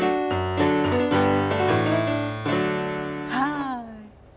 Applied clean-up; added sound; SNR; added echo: none; none; none; none.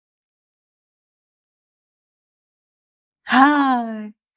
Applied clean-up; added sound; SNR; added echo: neural mask model Resemble Enhance denoiser.